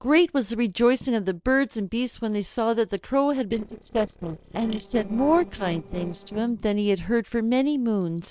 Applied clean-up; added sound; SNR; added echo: neural separator model SepFormer DNS4.